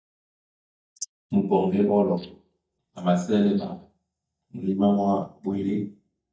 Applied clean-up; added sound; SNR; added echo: neural mask model DeepFilterNet 3.